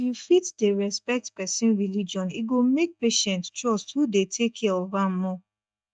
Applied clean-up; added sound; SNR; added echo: neural mask model DeepFilterNet 3.